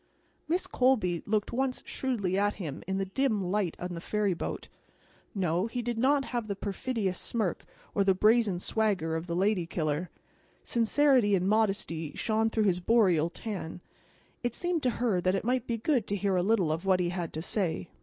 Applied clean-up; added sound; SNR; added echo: none; none; none; none.